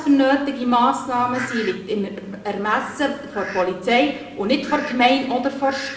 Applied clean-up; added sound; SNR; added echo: none; Fowl; 16 dB; reverberation time 0.8 s.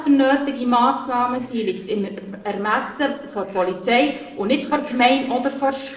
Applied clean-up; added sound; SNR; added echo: neural separator model SepFormer DNS4.